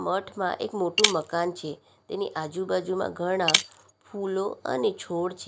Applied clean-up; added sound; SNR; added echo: none; Shatter; 3 dB; none.